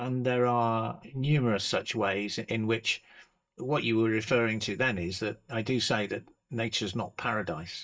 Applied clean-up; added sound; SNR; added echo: neural mask model DeepFilterNet 3.